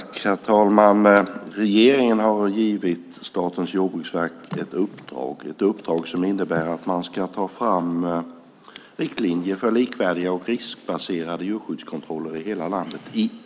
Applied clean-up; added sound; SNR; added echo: none; none; none; none.